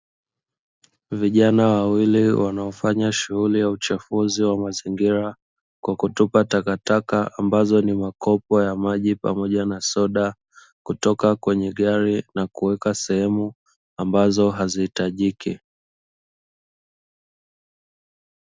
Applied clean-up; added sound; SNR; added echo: none; none; none; none.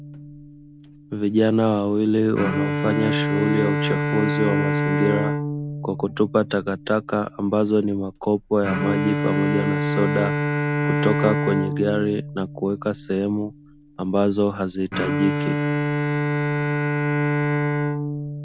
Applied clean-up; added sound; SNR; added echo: none; Bowed string instrument; 1 dB; none.